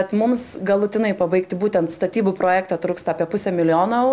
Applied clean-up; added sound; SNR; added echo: none; none; none; none.